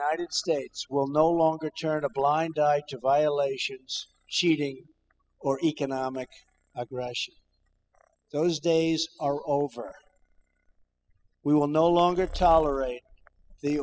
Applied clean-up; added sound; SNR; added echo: classical method spectral subtraction.